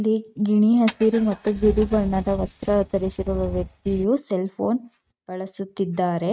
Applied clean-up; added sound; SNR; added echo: neural mask model RNNoise.